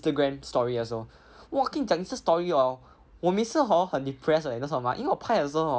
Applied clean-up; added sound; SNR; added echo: none; none; none; none.